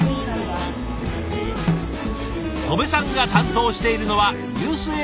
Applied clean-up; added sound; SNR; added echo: none; Snare drum; 7 dB; none.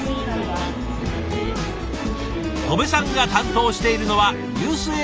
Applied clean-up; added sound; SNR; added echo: none; none; none; none.